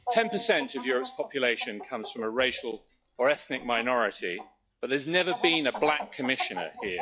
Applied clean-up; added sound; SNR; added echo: classical method log-MMSE.